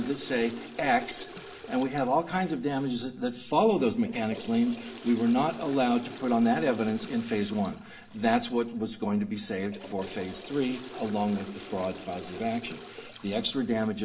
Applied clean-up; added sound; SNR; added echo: none; Toilet flush / Water; 16 dB; reverberation time 0.7 s.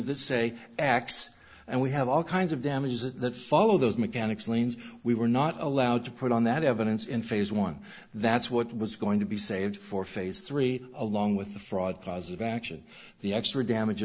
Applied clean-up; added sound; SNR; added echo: none; none; none; none.